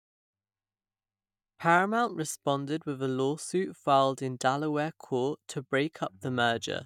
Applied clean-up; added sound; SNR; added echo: neural mask model DeepFilterNet 3.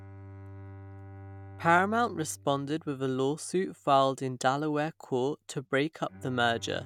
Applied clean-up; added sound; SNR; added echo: none; Bowed string instrument; 19 dB; none.